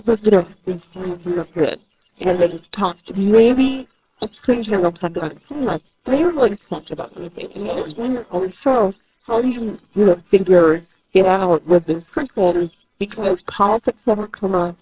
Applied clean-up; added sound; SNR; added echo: neural separator model SepFormer WHAMR!.